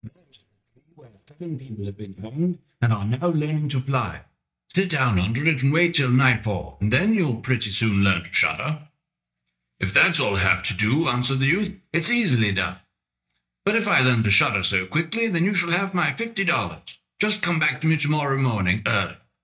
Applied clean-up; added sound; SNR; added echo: neural mask model DeepFilterNet 3.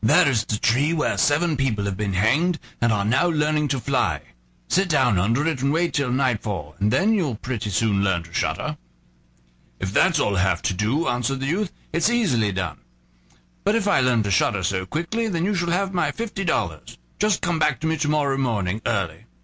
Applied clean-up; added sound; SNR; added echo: none; none; none; none.